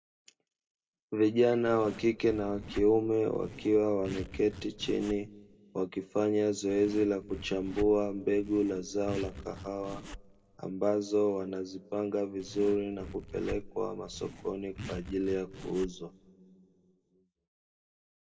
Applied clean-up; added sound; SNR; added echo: none; Zipper (clothing); 14 dB; reverberation time 1.4 s.